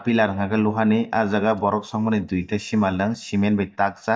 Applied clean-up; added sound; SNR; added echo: neural mask model DeepFilterNet 3.